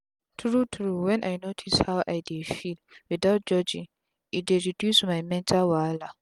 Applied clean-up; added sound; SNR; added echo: none; none; none; none.